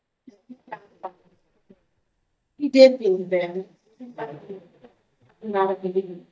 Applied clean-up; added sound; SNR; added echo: neural mask model DeepFilterNet 3.